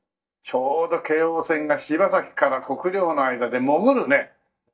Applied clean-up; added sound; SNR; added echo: neural mask model DeepFilterNet 3.